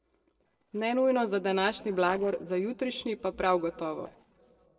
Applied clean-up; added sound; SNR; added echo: neural separator model SepFormer DNS4.